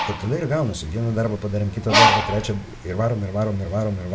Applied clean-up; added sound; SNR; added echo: none; Bird; 2 dB; reverberation time 0.2 s.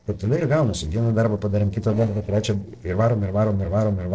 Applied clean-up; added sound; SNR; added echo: neural separator model SepFormer DNS4.